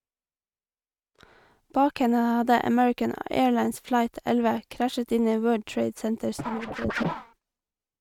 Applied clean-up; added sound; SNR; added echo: neural mask model RNNoise.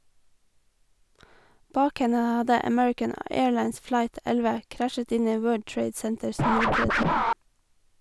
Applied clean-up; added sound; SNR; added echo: none; Scratching (performance technique); 1 dB; none.